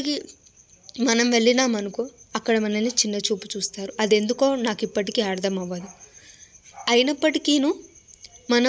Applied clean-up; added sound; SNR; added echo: none; none; none; none.